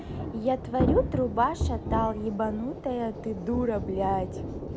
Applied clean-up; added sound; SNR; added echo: none; Thunder / Rain; 3 dB; none.